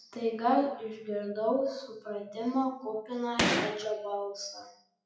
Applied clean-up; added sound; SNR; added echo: classical method WPE with log-MMSE.